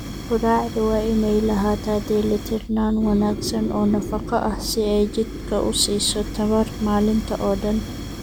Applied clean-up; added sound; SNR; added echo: none; Fire; 10 dB; none.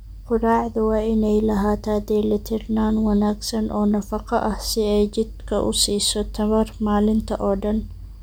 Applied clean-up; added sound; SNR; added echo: none; none; none; none.